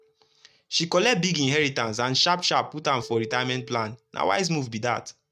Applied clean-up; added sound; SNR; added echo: neural mask model RNNoise.